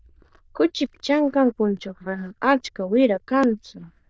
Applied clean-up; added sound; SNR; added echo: neural diffusion model UNIVERSE++.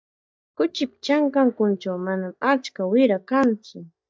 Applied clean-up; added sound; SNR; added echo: neural mask model DeepFilterNet 3.